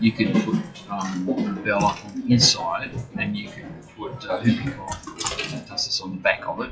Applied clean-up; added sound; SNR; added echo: classical method WPE with log-MMSE.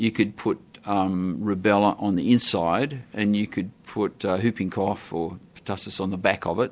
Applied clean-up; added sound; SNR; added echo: none; none; none; none.